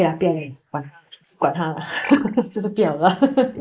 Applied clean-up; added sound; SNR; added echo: neural mask model Resemble Enhance denoiser.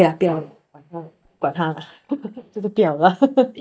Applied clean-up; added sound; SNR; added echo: neural mask model DeepFilterNet 3.